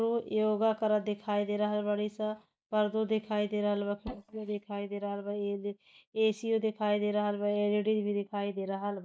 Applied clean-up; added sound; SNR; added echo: neural mask model DeepFilterNet 3.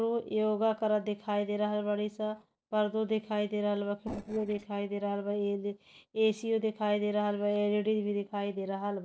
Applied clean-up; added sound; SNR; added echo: neural separator model SepFormer DNS4.